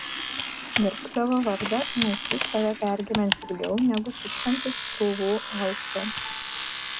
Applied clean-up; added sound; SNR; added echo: none; Computer keyboard + Domestic sounds, home sounds; 4 dB; none.